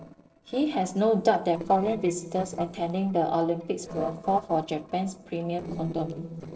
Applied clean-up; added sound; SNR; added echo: neural separator model SepFormer DNS4.